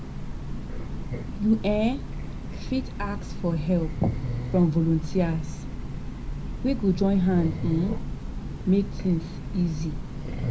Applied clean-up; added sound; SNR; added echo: none; Train; 4 dB; reverberation time 0.4 s.